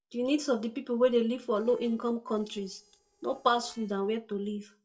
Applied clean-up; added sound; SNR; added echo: neural separator model SepFormer DNS4.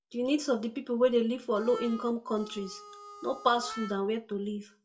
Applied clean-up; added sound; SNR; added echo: none; Harmonica; 15 dB; reverberation time 0.2 s.